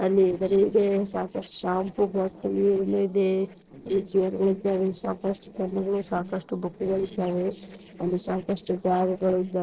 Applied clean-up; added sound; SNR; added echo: neural separator model SepFormer DNS4.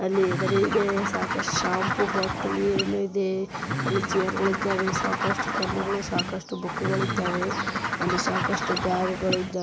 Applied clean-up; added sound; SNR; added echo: none; Bird; 1 dB; none.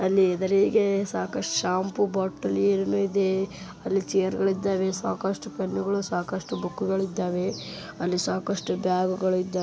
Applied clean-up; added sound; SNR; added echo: none; none; none; none.